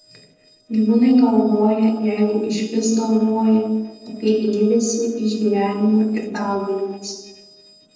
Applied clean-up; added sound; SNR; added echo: neural separator model SepFormer DNS4.